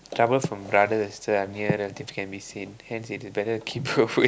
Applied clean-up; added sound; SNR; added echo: none; none; none; none.